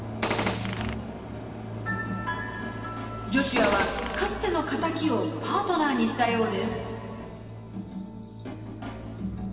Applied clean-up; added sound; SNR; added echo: none; Gunshot, gunfire; 1 dB; reverberation time 2.4 s.